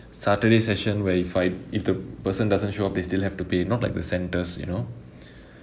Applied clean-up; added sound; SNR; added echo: none; none; none; none.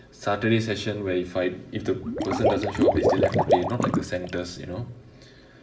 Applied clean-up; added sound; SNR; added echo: none; Water / Liquid; -3 dB; reverberation time 0.5 s.